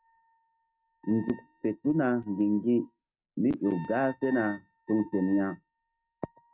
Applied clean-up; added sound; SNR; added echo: neural mask model RNNoise.